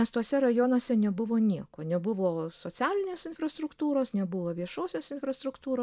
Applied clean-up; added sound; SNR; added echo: none; none; none; none.